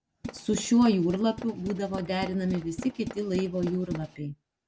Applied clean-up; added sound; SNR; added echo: none; Tools; 12 dB; none.